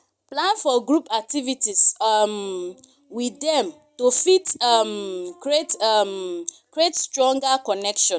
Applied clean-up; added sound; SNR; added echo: none; none; none; none.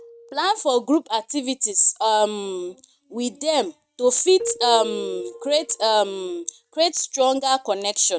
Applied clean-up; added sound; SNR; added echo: neural mask model RNNoise.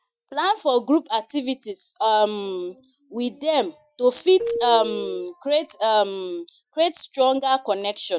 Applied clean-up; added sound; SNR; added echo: classical method Wiener filter.